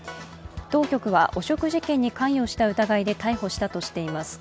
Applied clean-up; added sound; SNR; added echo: none; none; none; none.